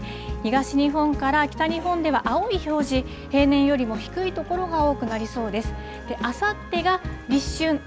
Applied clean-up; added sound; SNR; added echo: none; none; none; none.